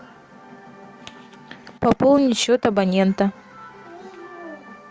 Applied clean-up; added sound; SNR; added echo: none; none; none; none.